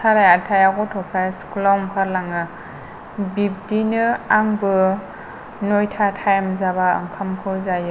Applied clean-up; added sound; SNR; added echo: none; none; none; none.